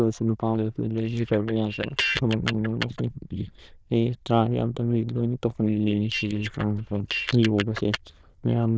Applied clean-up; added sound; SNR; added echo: neural diffusion model UNIVERSE++.